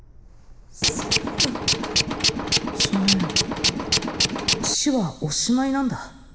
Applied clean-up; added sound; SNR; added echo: none; Tools; -4 dB; reverberation time 1.3 s.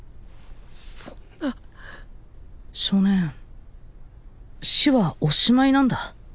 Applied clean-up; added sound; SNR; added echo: none; none; none; none.